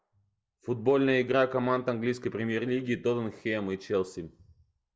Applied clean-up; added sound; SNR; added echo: none; none; none; none.